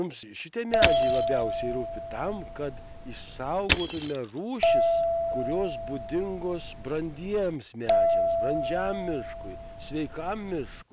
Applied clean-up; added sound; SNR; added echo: none; Crushing + Bell; -4 dB; none.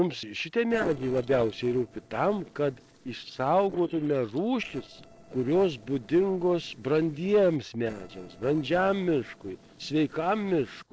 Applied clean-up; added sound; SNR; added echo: neural separator model SepFormer DNS4.